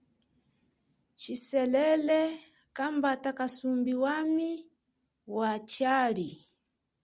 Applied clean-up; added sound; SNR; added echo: none; none; none; none.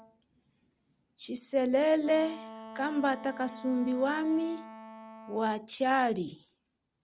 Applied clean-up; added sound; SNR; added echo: none; Wind instrument, woodwind instrument; 18 dB; none.